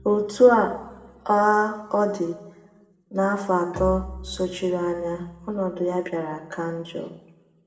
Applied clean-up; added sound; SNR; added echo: none; Bowed string instrument; 19 dB; reverberation time 0.8 s.